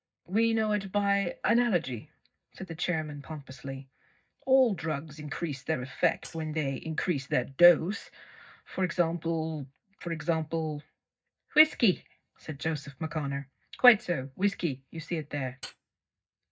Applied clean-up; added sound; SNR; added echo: neural mask model DeepFilterNet 3.